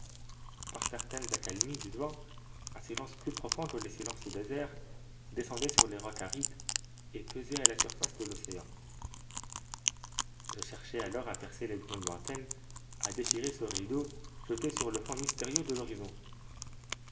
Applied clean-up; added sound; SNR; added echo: none; Chewing, mastication; -3 dB; reverberation time 0.8 s.